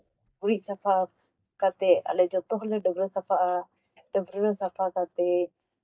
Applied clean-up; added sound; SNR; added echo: neural mask model DeepFilterNet 3.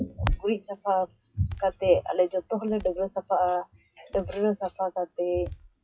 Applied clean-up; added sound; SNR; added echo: classical method WPE with log-MMSE.